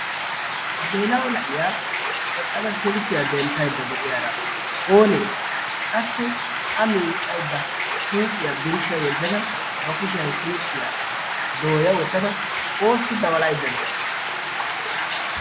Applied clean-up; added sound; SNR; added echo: none; Stream; 1 dB; none.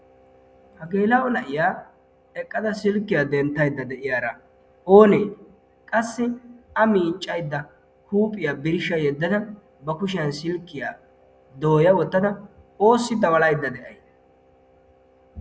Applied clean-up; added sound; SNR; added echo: none; none; none; none.